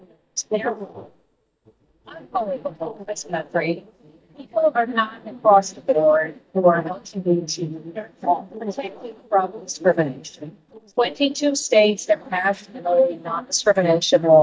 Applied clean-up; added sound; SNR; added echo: neural mask model DeepFilterNet 3.